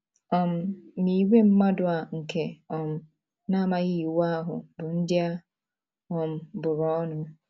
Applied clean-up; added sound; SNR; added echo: none; none; none; none.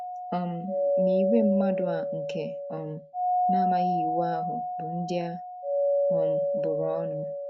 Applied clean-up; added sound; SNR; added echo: none; Doorbell; -4 dB; none.